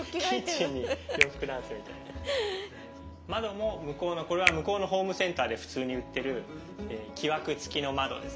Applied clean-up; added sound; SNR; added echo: none; Finger snapping; 4 dB; none.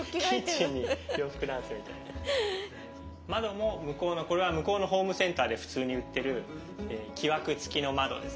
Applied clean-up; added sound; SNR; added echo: none; none; none; none.